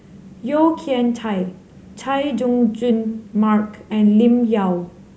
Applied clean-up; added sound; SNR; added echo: none; none; none; none.